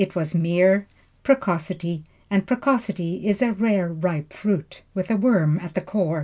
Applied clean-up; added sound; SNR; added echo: none; none; none; none.